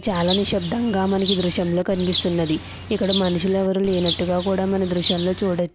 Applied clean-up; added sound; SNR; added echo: none; Bird; 9 dB; none.